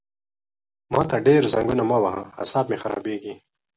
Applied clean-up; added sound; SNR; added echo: none; none; none; none.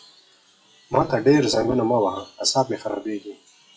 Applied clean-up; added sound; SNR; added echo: classical method WPE with log-MMSE.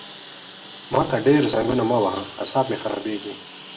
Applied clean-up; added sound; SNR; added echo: none; Engine; 15 dB; reverberation time 0.6 s.